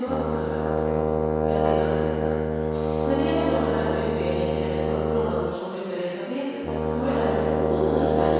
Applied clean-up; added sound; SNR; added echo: none; Brass instrument; -4 dB; reverberation time 2.2 s.